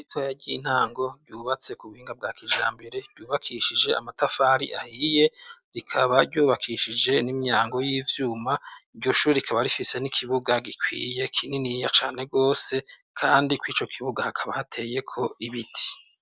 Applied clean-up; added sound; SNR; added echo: none; none; none; none.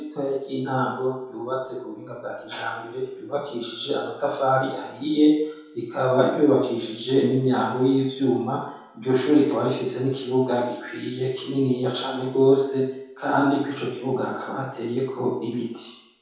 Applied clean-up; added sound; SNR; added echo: none; none; none; reverberation time 0.8 s.